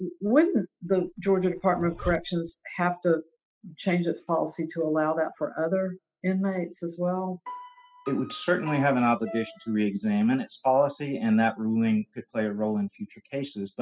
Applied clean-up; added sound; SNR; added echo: classical method spectral subtraction.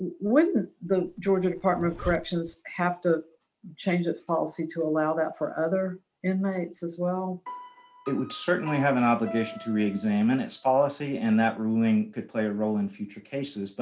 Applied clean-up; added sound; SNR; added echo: none; Zipper (clothing) + Piano; 16 dB; none.